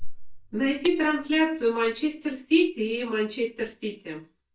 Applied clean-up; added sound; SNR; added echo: neural mask model DeepFilterNet 3.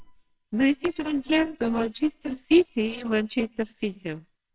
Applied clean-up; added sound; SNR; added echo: neural separator model SepFormer WHAMR!.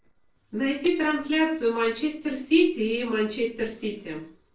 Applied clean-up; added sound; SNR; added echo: neural separator model SepFormer DNS4.